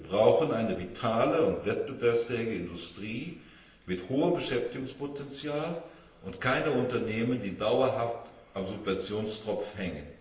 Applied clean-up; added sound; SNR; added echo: none; none; none; reverberation time 0.9 s.